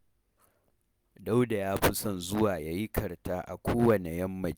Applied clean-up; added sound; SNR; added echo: none; none; none; none.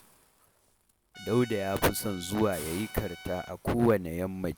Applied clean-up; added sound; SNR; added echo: none; Trumpet + Hiss; 17 dB; none.